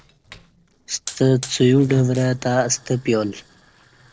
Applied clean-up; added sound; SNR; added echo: neural separator model SepFormer DNS4.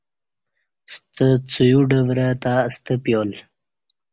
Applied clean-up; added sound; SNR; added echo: none; none; none; none.